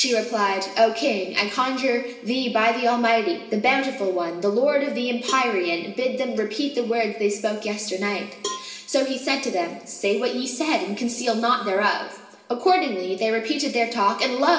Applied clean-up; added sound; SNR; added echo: none; Cowbell; 16 dB; reverberation time 1.1 s.